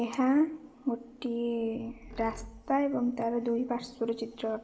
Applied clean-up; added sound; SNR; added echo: none; Squeak; 20 dB; reverberation time 2.0 s.